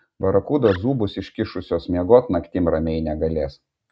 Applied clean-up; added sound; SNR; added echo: neural mask model RNNoise.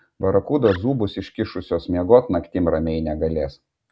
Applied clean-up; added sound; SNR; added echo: none; Animal; 20 dB; none.